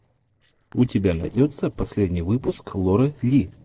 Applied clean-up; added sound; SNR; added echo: neural separator model SepFormer DNS4.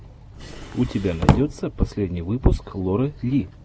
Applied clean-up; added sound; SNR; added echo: none; Drawer open or close; 0 dB; none.